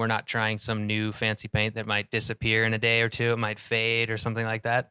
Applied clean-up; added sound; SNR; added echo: none; none; none; none.